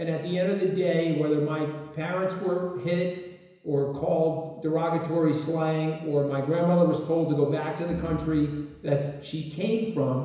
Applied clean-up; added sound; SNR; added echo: none; Organ; 17 dB; reverberation time 1.0 s.